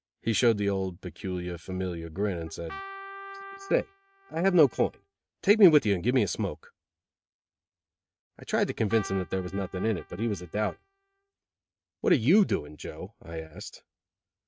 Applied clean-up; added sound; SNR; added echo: neural mask model RNNoise.